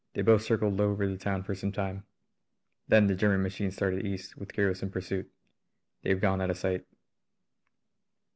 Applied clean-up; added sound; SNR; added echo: none; none; none; none.